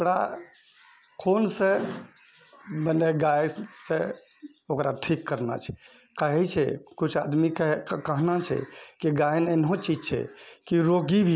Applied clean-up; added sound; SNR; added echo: none; none; none; none.